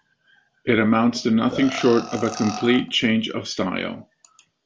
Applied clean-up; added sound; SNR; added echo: none; Burping, eructation; 11 dB; none.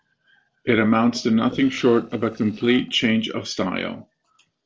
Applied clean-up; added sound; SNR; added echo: neural separator model SepFormer DNS4.